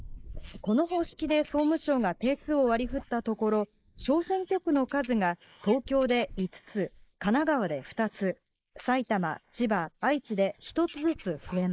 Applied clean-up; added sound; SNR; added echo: neural mask model Resemble Enhance denoiser.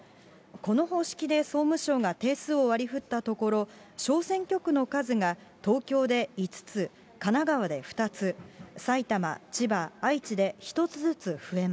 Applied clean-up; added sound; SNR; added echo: none; none; none; none.